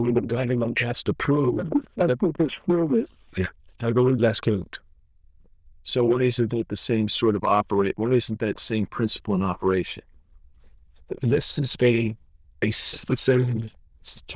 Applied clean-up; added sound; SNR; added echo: neural diffusion model UNIVERSE++.